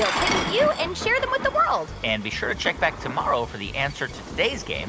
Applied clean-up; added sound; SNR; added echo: none; Coin (dropping) + Thunder / Rain; 7 dB; none.